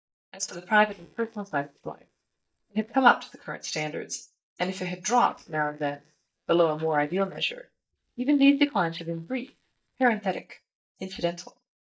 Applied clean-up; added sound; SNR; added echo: neural mask model DeepFilterNet 3.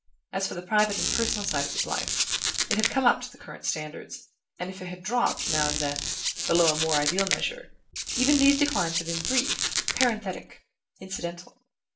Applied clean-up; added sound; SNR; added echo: none; Squeak; 0 dB; reverberation time 0.3 s.